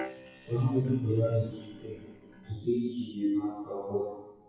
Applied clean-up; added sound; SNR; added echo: classical method WPE with log-MMSE.